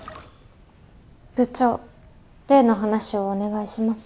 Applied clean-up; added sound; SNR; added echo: none; none; none; none.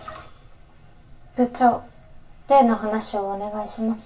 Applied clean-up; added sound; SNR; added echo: none; none; none; reverberation time 0.2 s.